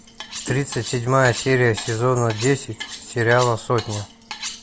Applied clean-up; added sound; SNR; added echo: none; Cutlery, silverware; 13 dB; none.